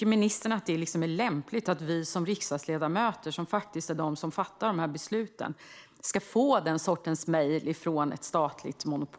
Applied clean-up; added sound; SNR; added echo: neural mask model Resemble Enhance denoiser.